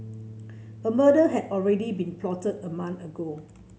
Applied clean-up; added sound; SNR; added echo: none; Bass guitar; 19 dB; none.